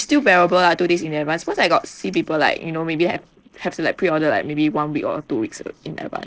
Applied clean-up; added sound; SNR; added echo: neural separator model SepFormer DNS4.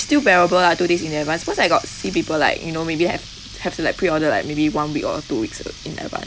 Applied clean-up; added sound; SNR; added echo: none; Water tap, faucet; 17 dB; none.